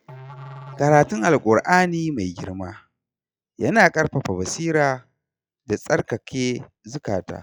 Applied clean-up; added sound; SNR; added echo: classical method log-MMSE.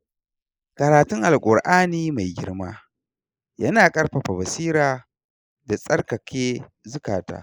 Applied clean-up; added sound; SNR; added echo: neural mask model Resemble Enhance denoiser.